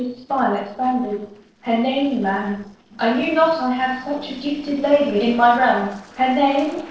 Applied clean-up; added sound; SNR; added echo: neural separator model SepFormer DNS4.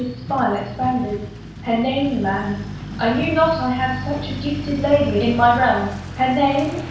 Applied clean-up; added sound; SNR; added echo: none; Truck; 9 dB; reverberation time 0.7 s.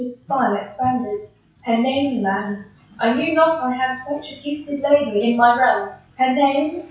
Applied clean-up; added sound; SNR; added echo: classical method WPE with log-MMSE.